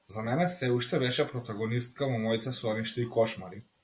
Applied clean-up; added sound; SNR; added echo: none; none; none; none.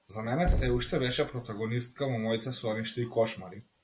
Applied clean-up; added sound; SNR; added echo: none; Knock; 5 dB; none.